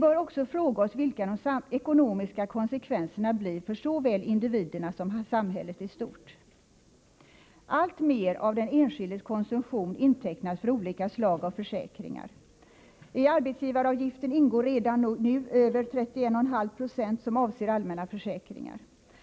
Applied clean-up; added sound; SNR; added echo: none; none; none; none.